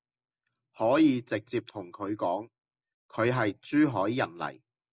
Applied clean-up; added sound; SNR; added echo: none; none; none; none.